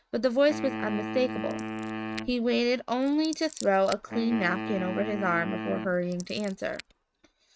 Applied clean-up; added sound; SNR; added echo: neural mask model RNNoise.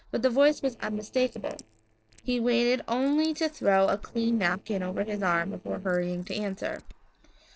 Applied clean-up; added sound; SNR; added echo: neural separator model SepFormer DNS4.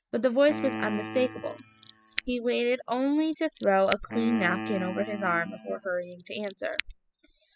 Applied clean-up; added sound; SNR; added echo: classical method spectral subtraction.